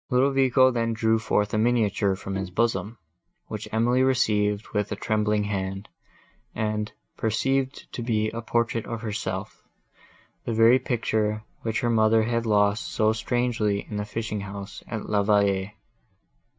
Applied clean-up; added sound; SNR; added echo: neural mask model DeepFilterNet 3.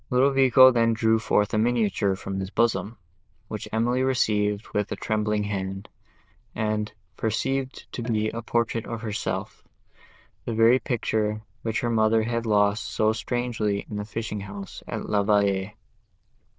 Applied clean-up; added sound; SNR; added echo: neural diffusion model UNIVERSE++.